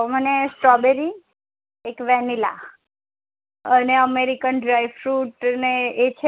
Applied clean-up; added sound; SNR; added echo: none; none; none; none.